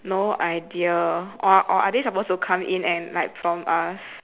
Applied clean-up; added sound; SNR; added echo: none; none; none; none.